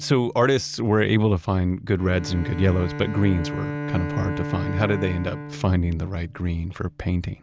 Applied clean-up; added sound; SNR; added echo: none; Bowed string instrument; 10 dB; none.